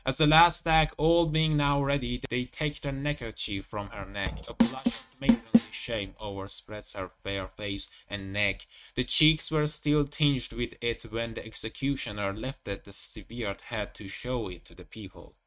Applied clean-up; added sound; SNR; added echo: neural mask model RNNoise.